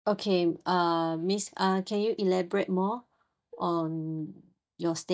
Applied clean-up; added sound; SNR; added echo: neural mask model DeepFilterNet 3.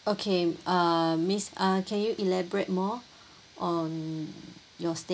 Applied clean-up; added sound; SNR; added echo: none; none; none; none.